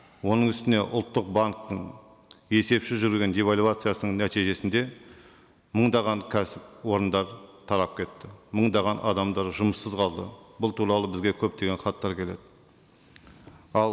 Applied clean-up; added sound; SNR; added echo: none; none; none; none.